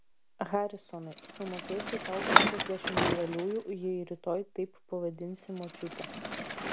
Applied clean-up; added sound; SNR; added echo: none; Bicycle; -3 dB; none.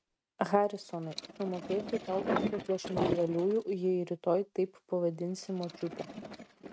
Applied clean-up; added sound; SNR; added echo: neural mask model RNNoise.